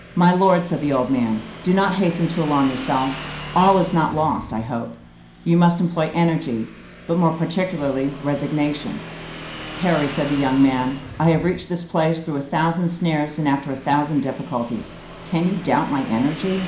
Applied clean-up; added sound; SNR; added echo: none; Motorcycle / Engine; 15 dB; reverberation time 0.5 s.